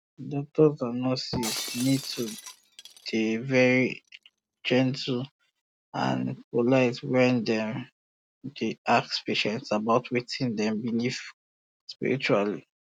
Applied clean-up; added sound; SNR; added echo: none; Shatter; 12 dB; none.